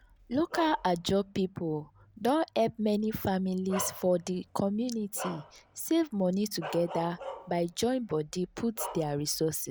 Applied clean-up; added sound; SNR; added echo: none; Bark; 15 dB; none.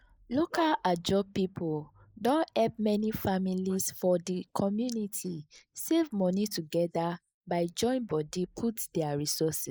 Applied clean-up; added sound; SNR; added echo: neural mask model Resemble Enhance denoiser.